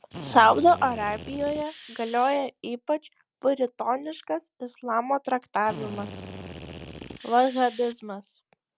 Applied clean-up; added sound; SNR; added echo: none; Drill; 15 dB; none.